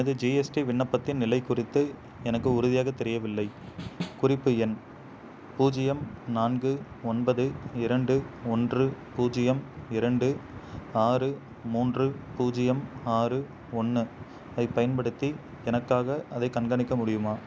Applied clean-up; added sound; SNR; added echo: none; Snare drum; 13 dB; none.